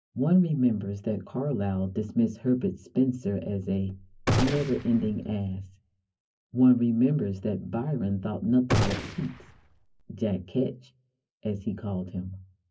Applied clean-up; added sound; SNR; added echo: none; Gunshot, gunfire; 3 dB; reverberation time 0.3 s.